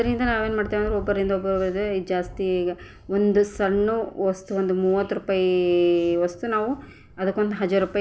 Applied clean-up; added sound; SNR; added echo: none; Thunder; 18 dB; none.